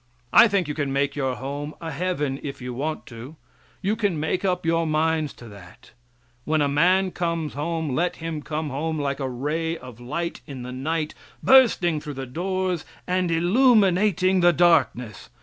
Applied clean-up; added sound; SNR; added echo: none; none; none; none.